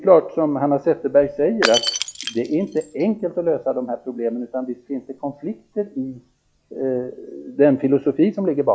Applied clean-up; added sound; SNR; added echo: classical method log-MMSE.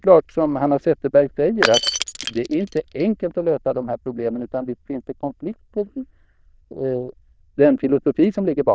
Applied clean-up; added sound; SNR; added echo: neural diffusion model UNIVERSE++.